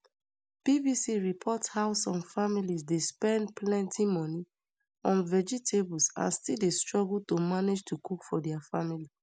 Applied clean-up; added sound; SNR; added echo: none; none; none; none.